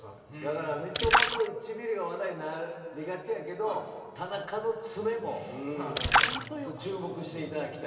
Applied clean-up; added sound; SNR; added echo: none; Splash, splatter; -3 dB; reverberation time 2.5 s.